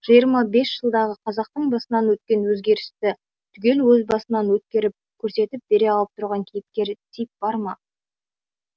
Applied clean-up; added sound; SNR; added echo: none; none; none; none.